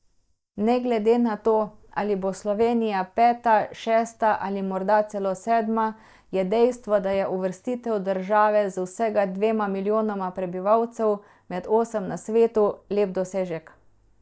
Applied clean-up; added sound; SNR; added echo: neural mask model DeepFilterNet 3.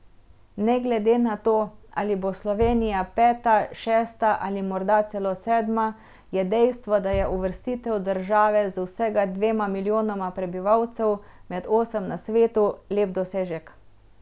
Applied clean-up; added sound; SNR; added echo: none; Bass drum; 17 dB; none.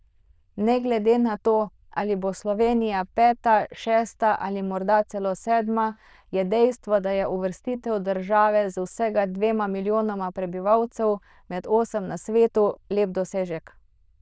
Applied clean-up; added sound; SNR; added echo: neural diffusion model UNIVERSE++.